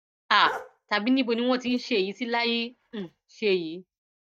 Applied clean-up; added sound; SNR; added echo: neural mask model DeepFilterNet 3.